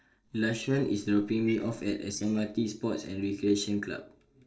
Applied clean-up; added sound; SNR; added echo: neural separator model SepFormer DNS4.